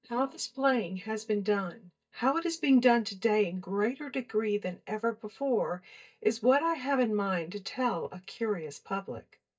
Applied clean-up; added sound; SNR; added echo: neural mask model DeepFilterNet 3.